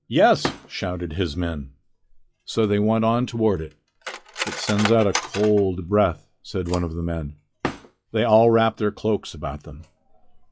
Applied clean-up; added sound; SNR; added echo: classical method log-MMSE.